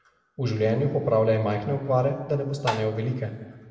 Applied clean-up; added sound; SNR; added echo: none; Tap; 6 dB; reverberation time 1.7 s.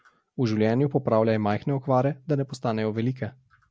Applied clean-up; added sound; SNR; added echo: none; none; none; none.